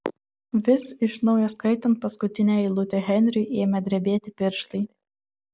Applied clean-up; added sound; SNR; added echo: none; none; none; none.